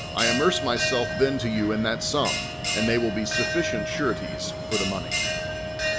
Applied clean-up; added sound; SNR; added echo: none; Bell; 2 dB; none.